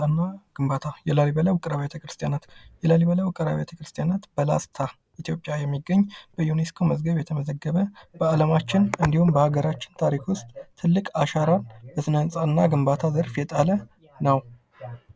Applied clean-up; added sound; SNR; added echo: none; none; none; none.